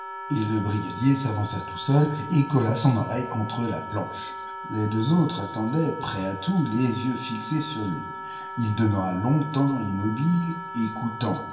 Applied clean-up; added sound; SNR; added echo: none; Wind instrument, woodwind instrument; 11 dB; reverberation time 0.9 s.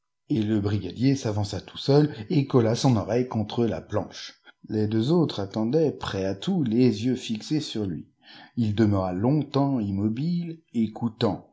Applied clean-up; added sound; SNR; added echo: none; none; none; none.